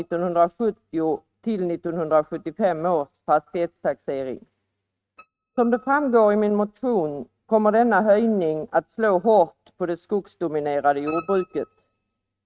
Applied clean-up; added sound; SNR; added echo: neural mask model RNNoise.